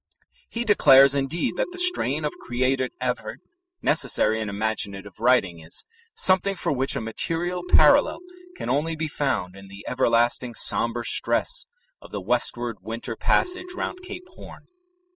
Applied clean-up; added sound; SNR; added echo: classical method spectral subtraction.